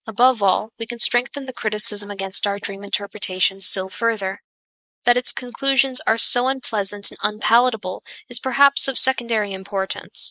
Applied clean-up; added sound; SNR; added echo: neural mask model Resemble Enhance denoiser.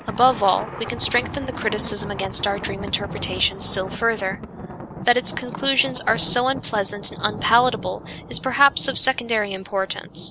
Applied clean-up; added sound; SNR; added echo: none; Thunder; 10 dB; none.